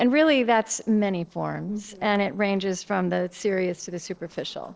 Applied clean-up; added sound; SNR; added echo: neural separator model SepFormer DNS4.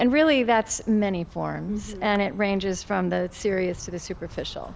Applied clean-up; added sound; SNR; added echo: none; Insect; 19 dB; none.